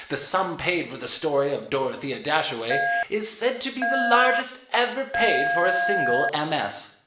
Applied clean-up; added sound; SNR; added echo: none; Telephone; 0 dB; reverberation time 0.7 s.